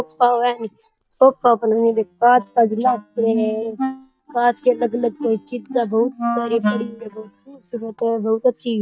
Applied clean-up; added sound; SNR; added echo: neural mask model DeepFilterNet 3.